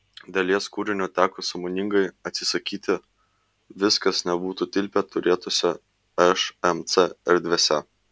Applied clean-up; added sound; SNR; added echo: none; none; none; none.